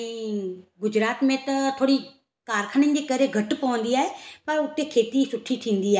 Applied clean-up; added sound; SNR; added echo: none; none; none; none.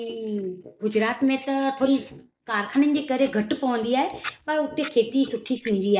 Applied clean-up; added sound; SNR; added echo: neural mask model Resemble Enhance denoiser.